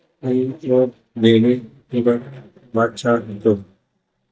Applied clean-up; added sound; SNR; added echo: neural mask model DeepFilterNet 3.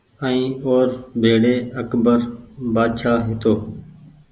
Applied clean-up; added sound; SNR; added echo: none; none; none; none.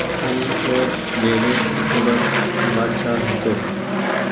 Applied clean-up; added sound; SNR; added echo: none; Aircraft; -2 dB; none.